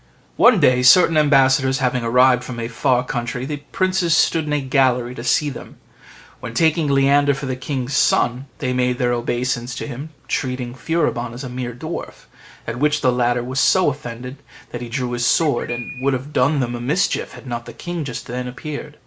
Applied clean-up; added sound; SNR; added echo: none; Bird; 12 dB; none.